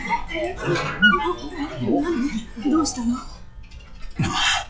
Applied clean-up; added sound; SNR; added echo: classical method log-MMSE.